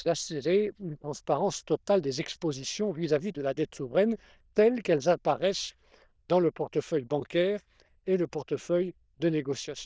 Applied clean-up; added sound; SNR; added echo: neural diffusion model UNIVERSE++.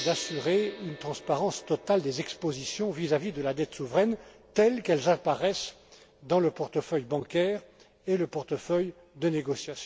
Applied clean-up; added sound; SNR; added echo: none; Gong; 19 dB; none.